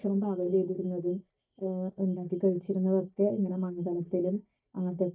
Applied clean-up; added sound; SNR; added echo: neural mask model DeepFilterNet 3.